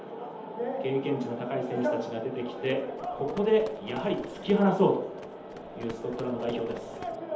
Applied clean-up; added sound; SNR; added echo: none; Run; 19 dB; reverberation time 0.8 s.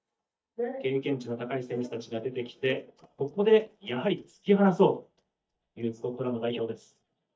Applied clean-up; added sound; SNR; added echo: neural mask model DeepFilterNet 3.